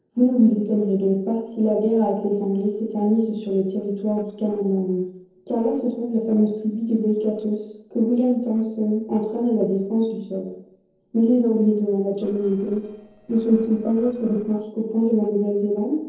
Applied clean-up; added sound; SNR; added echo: neural separator model SepFormer DNS4.